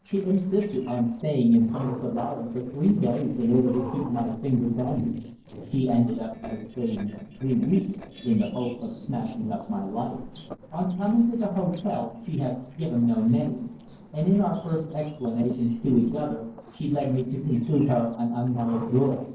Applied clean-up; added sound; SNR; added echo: neural separator model SepFormer DNS4.